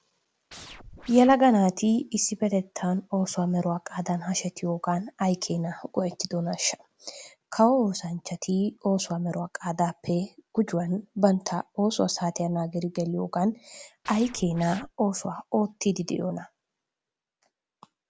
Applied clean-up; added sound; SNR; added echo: none; Scratching (performance technique); 17 dB; none.